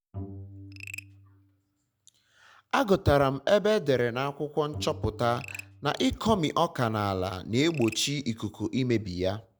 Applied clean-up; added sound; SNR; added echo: none; Bowed string instrument + Frog; 18 dB; none.